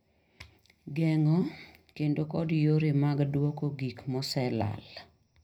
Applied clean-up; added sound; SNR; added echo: none; none; none; reverberation time 0.4 s.